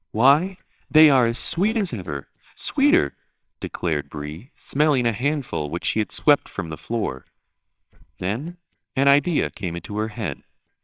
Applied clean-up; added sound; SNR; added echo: neural separator model SepFormer WHAMR!.